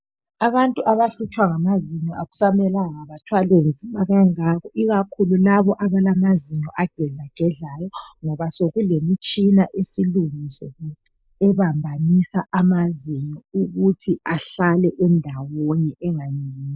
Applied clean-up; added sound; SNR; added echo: neural mask model Resemble Enhance denoiser.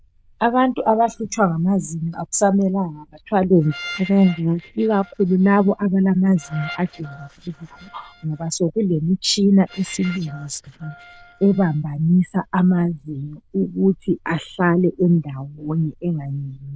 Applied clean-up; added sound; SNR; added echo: neural diffusion model UNIVERSE++.